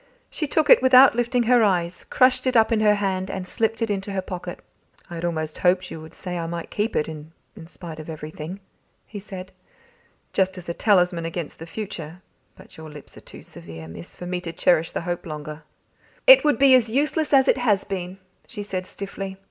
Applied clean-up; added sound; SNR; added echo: none; none; none; none.